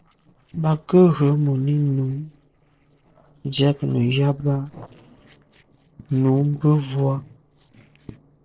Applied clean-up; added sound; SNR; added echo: neural separator model SepFormer DNS4.